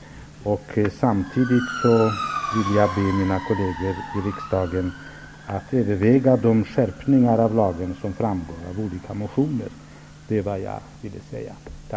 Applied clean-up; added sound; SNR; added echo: none; Motor vehicle (road) / Siren; 13 dB; none.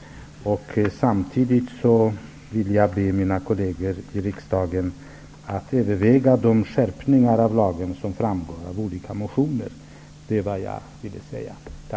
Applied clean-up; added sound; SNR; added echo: none; none; none; none.